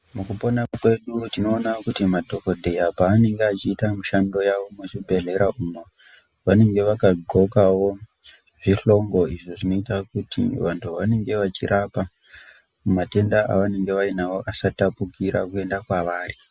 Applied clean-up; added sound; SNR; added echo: none; none; none; none.